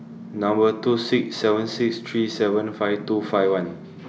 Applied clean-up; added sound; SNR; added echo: none; none; none; none.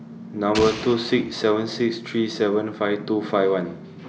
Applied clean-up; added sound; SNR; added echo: none; Explosion; 10 dB; none.